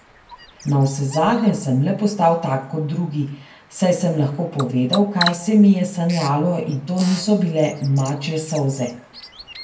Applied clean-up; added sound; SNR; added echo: none; Bird vocalization, bird call, bird song; 15 dB; reverberation time 0.2 s.